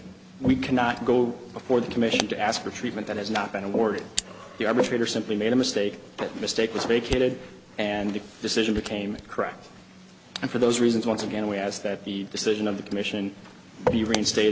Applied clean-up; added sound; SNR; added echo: none; Camera; 16 dB; none.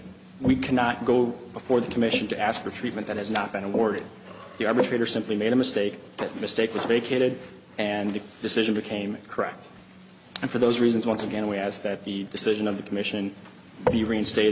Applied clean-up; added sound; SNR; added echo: none; none; none; none.